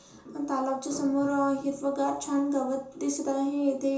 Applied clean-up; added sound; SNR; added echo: none; none; none; reverberation time 0.6 s.